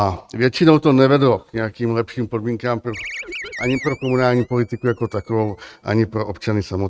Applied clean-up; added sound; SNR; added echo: neural mask model RNNoise.